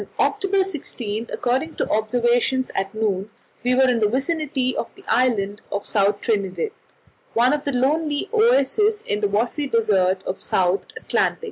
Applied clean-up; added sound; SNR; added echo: none; none; none; none.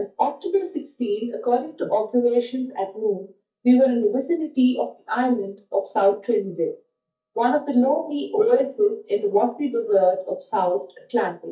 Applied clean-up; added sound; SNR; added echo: neural mask model DeepFilterNet 3.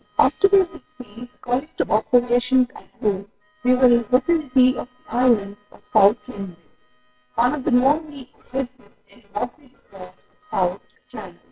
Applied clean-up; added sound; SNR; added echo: neural separator model SepFormer WHAMR!.